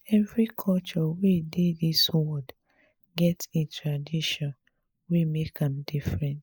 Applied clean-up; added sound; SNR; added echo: neural mask model Resemble Enhance denoiser.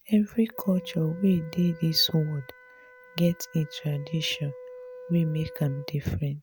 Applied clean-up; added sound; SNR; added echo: none; Wind instrument, woodwind instrument; 18 dB; none.